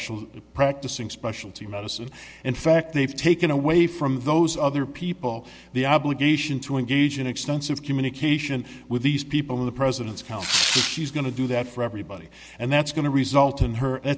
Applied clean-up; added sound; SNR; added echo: none; Tearing; 3 dB; none.